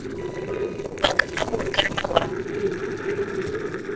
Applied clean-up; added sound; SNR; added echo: neural separator model SepFormer DNS4.